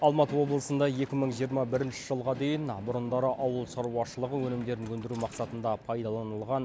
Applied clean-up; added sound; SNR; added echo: none; Train; 17 dB; none.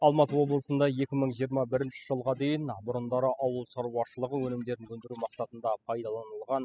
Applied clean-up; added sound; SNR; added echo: classical method spectral subtraction.